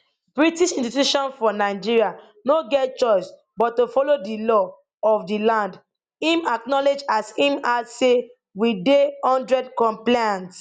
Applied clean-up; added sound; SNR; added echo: none; none; none; none.